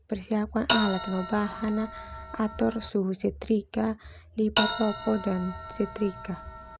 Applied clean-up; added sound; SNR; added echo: none; Bell; -1 dB; none.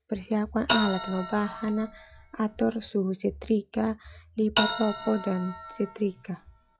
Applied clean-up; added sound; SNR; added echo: classical method log-MMSE.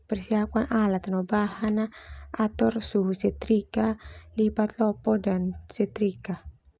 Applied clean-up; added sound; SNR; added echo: none; none; none; none.